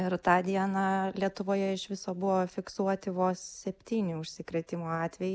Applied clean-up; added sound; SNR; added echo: none; none; none; none.